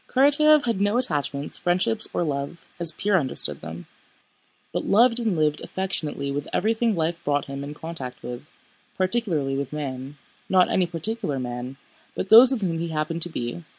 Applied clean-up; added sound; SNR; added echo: none; none; none; none.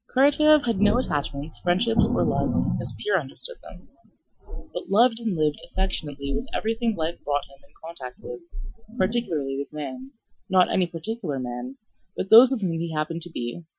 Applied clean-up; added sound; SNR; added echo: classical method Wiener filter.